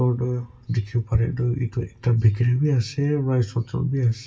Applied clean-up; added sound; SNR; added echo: none; none; none; reverberation time 0.2 s.